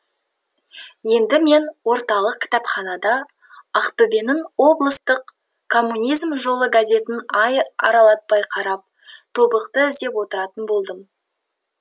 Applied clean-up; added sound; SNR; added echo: none; none; none; none.